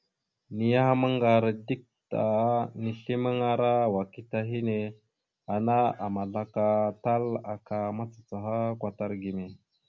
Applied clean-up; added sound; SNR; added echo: none; none; none; none.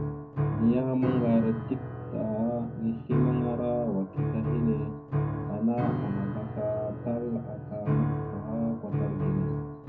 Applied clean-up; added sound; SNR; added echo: none; Piano; 1 dB; reverberation time 0.4 s.